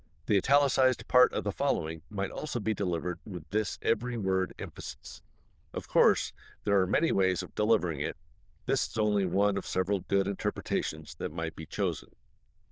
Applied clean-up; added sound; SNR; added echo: neural diffusion model UNIVERSE++.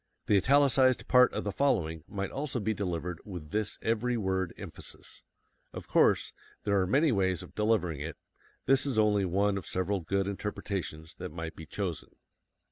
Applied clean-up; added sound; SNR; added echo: none; none; none; none.